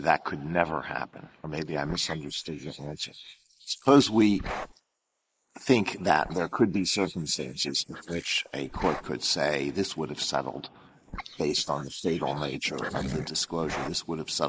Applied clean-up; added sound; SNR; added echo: neural mask model Resemble Enhance denoiser.